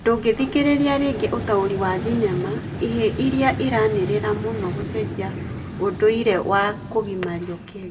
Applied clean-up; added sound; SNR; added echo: none; Vehicle; 8 dB; reverberation time 1.2 s.